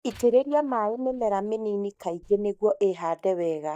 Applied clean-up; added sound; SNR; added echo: neural mask model DeepFilterNet 3.